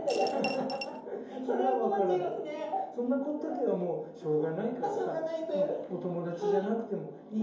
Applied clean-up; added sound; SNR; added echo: none; Coin (dropping) / Glass; 11 dB; reverberation time 2.8 s.